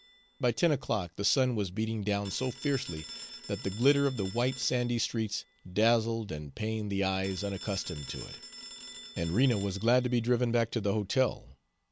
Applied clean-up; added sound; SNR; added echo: none; Telephone; 18 dB; none.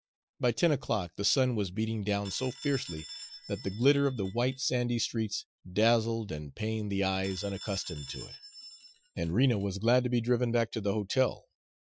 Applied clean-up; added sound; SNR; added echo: classical method Wiener filter.